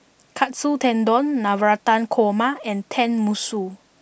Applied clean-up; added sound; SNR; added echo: none; none; none; none.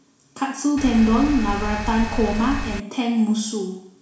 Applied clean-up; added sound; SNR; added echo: none; Engine; 5 dB; reverberation time 0.7 s.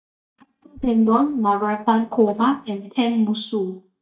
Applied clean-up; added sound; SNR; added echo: neural mask model DeepFilterNet 3.